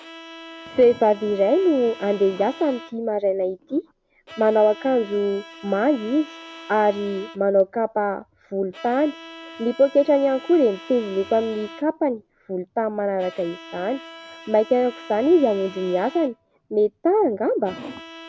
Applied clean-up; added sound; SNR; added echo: none; Bowed string instrument; 19 dB; none.